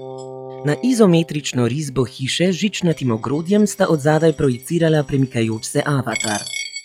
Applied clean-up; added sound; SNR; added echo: classical method log-MMSE.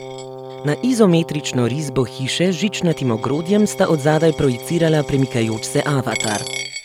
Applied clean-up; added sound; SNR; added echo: none; Brass instrument + Coin (dropping); 12 dB; none.